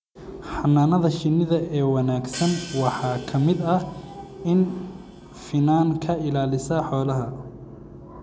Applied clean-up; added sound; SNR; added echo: none; Hi-hat; 14 dB; none.